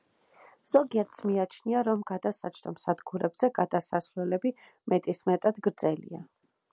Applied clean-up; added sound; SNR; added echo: none; none; none; none.